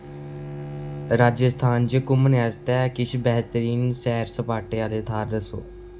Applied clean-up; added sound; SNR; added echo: none; Bowed string instrument; 17 dB; none.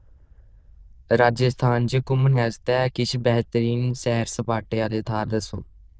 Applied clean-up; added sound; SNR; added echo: neural diffusion model UNIVERSE++.